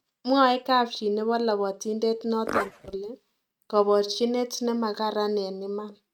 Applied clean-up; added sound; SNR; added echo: neural mask model RNNoise.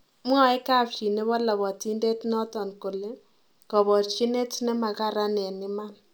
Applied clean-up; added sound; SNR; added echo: none; none; none; none.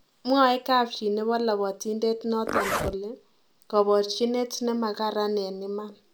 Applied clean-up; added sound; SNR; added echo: none; Zipper (clothing); 5 dB; none.